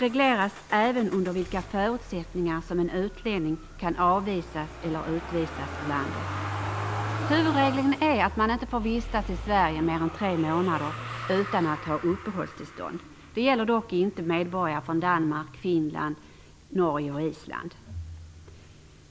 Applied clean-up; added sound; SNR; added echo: none; Motor vehicle (road); 10 dB; none.